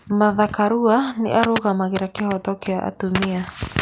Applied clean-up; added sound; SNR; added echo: none; none; none; none.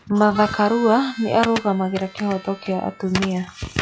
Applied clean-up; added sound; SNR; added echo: classical method log-MMSE.